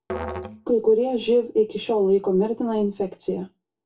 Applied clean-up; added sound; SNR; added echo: none; Musical instrument; 15 dB; reverberation time 0.2 s.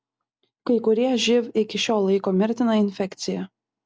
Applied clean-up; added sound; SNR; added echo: none; none; none; none.